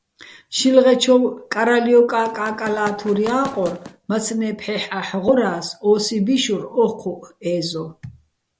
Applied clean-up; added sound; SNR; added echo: none; Run; 16 dB; none.